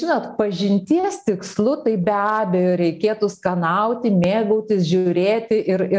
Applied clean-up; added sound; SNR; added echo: none; none; none; none.